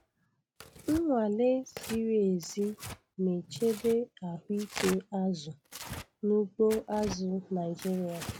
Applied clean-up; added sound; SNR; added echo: none; Tearing; 14 dB; none.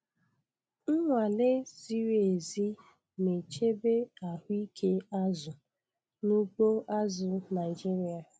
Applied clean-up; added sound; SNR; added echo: none; none; none; none.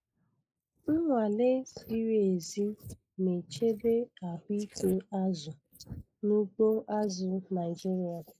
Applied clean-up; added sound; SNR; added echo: neural mask model Resemble Enhance denoiser.